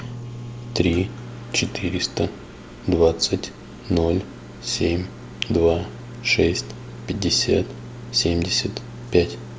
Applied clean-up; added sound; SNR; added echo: none; Microwave oven; 15 dB; none.